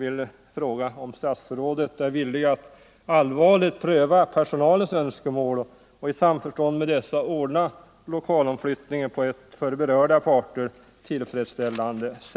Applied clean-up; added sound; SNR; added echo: none; none; none; none.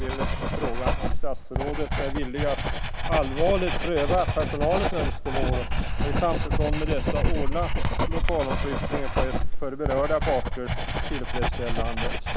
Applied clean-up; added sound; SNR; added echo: none; Writing; -5 dB; none.